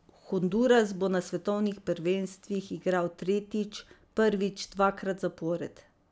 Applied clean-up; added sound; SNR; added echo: none; none; none; none.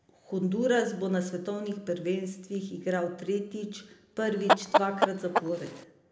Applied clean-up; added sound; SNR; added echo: none; Chicken, rooster; -3 dB; reverberation time 0.7 s.